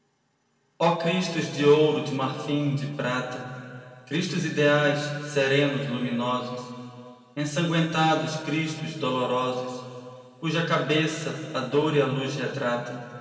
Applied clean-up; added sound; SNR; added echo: none; none; none; reverberation time 2.5 s.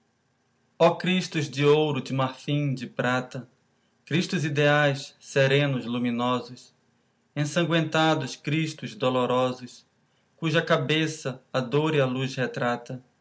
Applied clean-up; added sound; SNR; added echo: none; none; none; none.